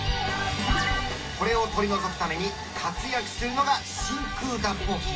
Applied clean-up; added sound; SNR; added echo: none; none; none; reverberation time 0.2 s.